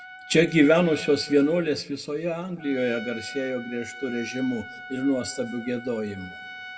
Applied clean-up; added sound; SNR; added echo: none; Trumpet; 16 dB; reverberation time 1.1 s.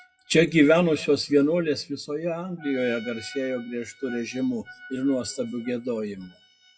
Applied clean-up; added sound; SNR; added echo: classical method WPE with log-MMSE.